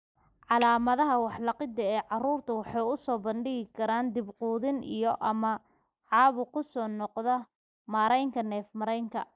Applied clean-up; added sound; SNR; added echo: neural mask model Resemble Enhance denoiser.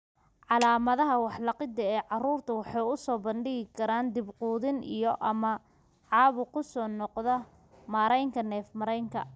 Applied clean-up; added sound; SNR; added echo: none; Clapping; 17 dB; none.